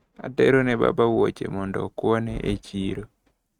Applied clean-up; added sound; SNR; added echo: neural mask model RNNoise.